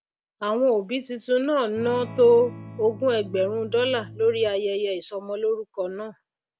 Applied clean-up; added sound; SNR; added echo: none; Electric guitar / Strum; 16 dB; none.